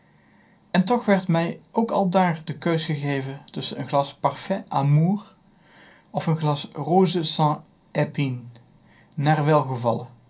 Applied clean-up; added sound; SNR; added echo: none; none; none; reverberation time 0.3 s.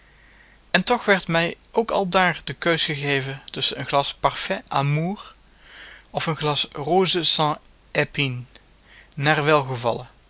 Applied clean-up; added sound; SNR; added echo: none; none; none; none.